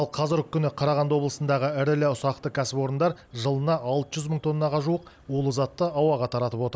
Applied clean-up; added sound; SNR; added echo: none; none; none; none.